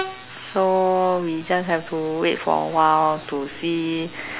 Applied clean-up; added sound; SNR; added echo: none; Train; 19 dB; none.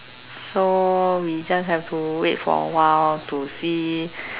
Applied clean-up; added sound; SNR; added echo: none; none; none; none.